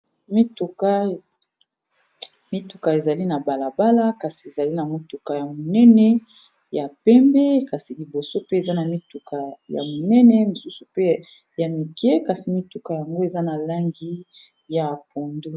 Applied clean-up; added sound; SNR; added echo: none; none; none; none.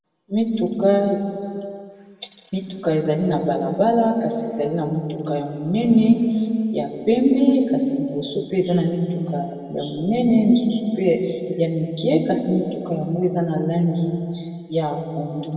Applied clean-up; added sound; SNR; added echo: none; none; none; reverberation time 2.3 s.